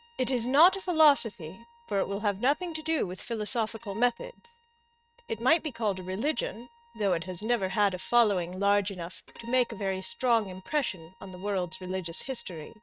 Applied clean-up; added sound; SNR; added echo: neural mask model RNNoise.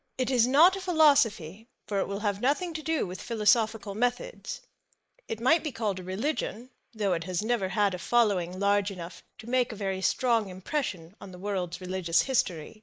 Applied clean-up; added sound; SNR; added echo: neural mask model Resemble Enhance denoiser.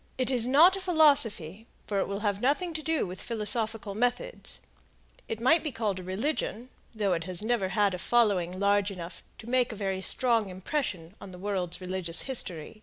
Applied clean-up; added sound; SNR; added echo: none; none; none; none.